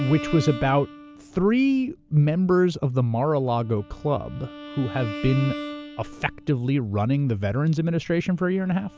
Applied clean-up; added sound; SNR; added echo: none; Bowed string instrument; 15 dB; none.